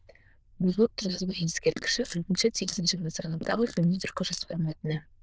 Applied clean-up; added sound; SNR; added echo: neural diffusion model UNIVERSE++.